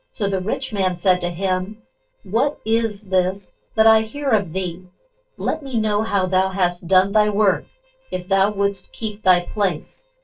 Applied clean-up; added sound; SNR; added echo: neural separator model SepFormer DNS4.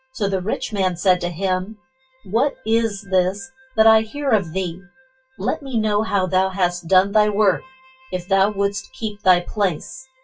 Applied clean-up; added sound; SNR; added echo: classical method WPE with log-MMSE.